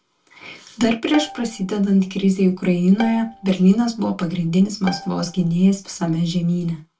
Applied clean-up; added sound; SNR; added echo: none; Bowed string instrument; 17 dB; reverberation time 0.2 s.